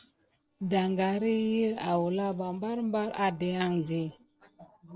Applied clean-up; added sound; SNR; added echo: neural separator model SepFormer DNS4.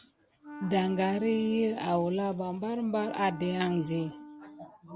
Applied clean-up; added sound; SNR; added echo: none; Wind instrument, woodwind instrument; 15 dB; none.